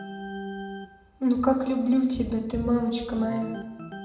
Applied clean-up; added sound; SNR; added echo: none; Organ; 14 dB; reverberation time 0.9 s.